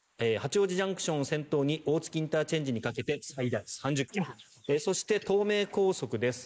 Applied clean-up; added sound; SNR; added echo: neural mask model Resemble Enhance denoiser.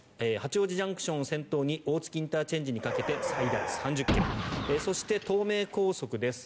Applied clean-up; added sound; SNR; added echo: none; Car; 3 dB; none.